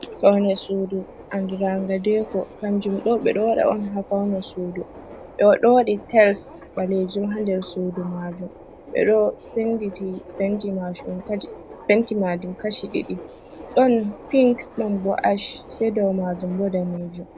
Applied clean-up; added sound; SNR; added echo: none; Subway, metro, underground; 19 dB; none.